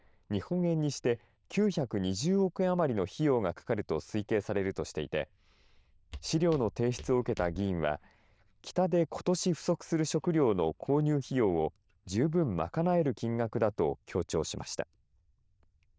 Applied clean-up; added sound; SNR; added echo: neural diffusion model UNIVERSE++.